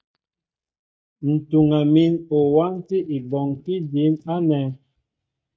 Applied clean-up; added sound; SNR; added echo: neural mask model DeepFilterNet 3.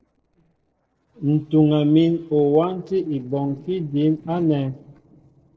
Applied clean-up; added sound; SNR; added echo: neural separator model SepFormer DNS4.